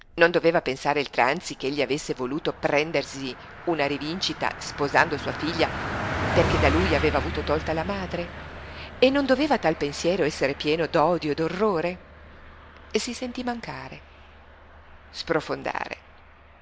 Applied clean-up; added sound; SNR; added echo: none; Car passing by; 8 dB; none.